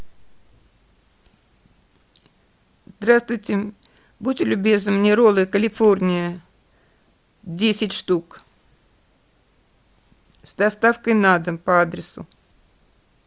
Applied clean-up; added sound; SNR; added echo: none; none; none; none.